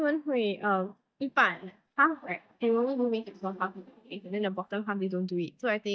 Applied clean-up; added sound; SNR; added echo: neural mask model DeepFilterNet 3.